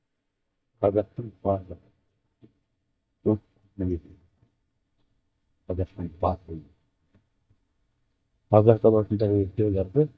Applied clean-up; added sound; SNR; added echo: neural mask model DeepFilterNet 3.